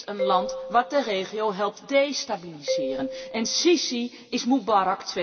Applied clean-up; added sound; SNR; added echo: none; Marimba, xylophone; 9 dB; reverberation time 2.7 s.